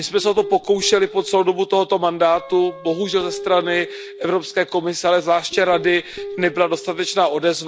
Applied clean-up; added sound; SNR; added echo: none; Guitar; 15 dB; none.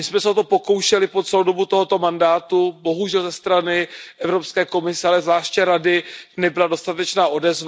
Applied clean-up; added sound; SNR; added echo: none; none; none; none.